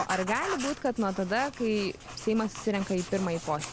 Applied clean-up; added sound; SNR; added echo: none; Writing; 10 dB; none.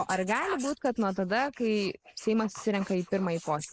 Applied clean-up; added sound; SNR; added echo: neural mask model Resemble Enhance denoiser.